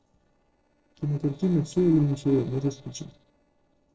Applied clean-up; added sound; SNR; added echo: neural separator model SepFormer DNS4.